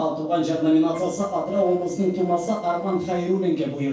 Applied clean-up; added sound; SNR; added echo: neural separator model SepFormer DNS4.